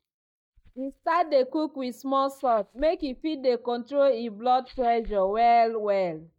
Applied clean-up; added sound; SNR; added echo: neural mask model DeepFilterNet 3.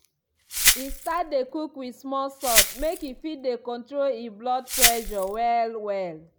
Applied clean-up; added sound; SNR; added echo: none; Glass; -3 dB; none.